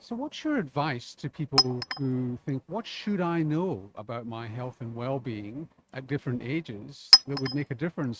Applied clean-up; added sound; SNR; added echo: neural mask model RNNoise.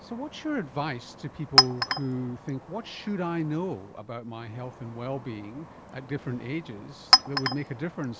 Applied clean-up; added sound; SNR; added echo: none; Chink, clink; -3 dB; none.